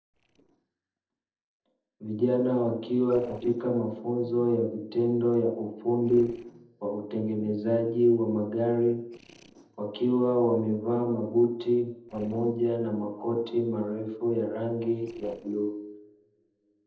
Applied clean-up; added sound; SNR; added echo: neural separator model SepFormer DNS4.